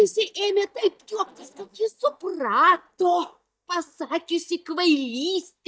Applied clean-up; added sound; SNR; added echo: neural mask model DeepFilterNet 3.